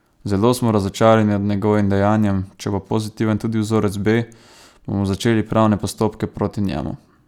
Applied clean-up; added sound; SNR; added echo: none; none; none; none.